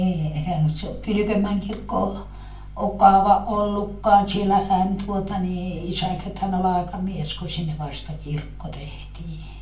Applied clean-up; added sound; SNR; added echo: none; none; none; reverberation time 0.3 s.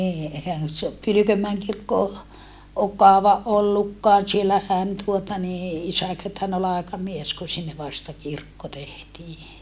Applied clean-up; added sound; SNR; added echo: none; none; none; none.